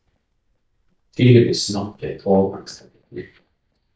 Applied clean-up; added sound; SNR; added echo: neural mask model DeepFilterNet 3.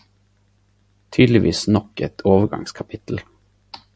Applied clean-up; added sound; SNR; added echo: none; none; none; none.